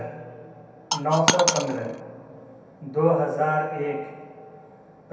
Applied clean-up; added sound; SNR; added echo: none; Coin (dropping); -2 dB; reverberation time 0.7 s.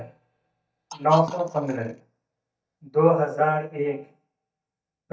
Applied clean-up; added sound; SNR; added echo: neural mask model DeepFilterNet 3.